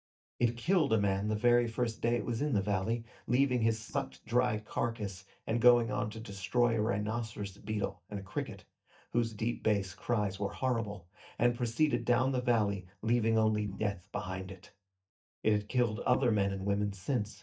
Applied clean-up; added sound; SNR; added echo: neural mask model DeepFilterNet 3.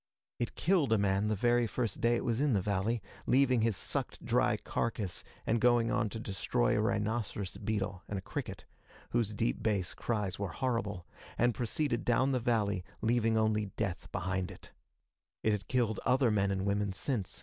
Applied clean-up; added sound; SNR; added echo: none; none; none; none.